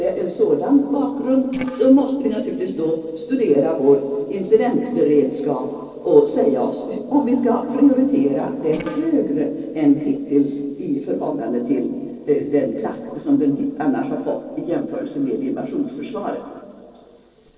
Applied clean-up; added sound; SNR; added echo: neural separator model SepFormer DNS4.